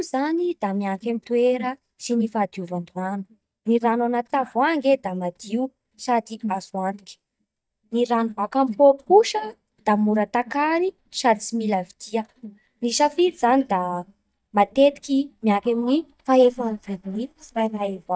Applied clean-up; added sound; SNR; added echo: neural mask model DeepFilterNet 3.